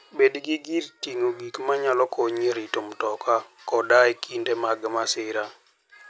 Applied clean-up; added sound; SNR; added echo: none; none; none; none.